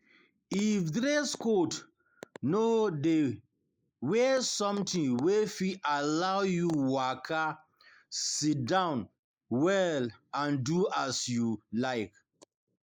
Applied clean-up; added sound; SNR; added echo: neural mask model Resemble Enhance denoiser.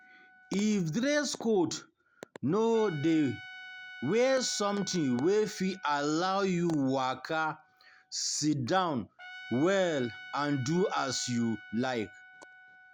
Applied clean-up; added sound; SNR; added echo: none; Trumpet; 19 dB; none.